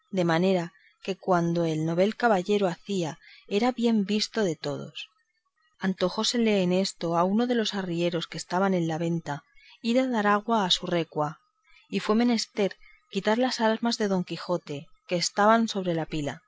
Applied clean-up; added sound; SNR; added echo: none; none; none; none.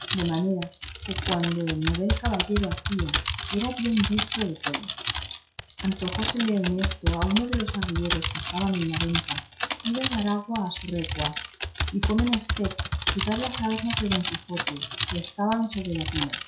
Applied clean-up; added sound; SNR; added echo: classical method WPE with log-MMSE.